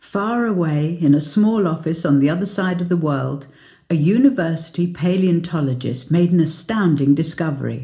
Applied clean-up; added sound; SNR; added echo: none; none; none; reverberation time 0.4 s.